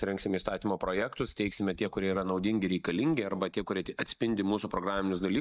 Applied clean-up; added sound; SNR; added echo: neural mask model DeepFilterNet 3.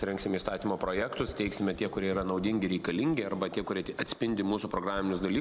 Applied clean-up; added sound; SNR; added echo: none; Fill (with liquid); 20 dB; none.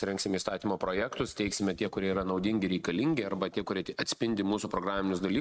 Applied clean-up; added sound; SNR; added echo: neural mask model RNNoise.